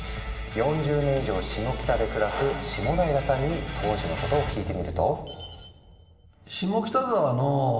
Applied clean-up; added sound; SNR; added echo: none; none; none; reverberation time 2.5 s.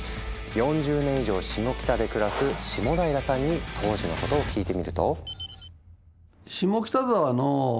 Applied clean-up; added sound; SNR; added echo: none; none; none; none.